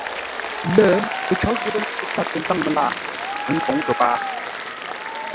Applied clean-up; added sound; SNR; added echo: none; Applause; 4 dB; none.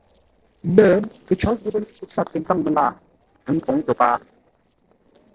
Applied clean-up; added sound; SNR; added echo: neural separator model SepFormer DNS4.